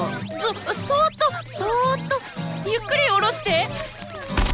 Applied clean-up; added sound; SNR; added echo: none; Crackle; 10 dB; none.